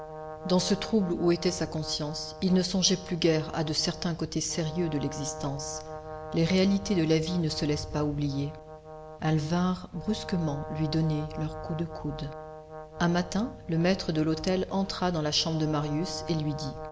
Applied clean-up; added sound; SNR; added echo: none; Brass instrument; 13 dB; none.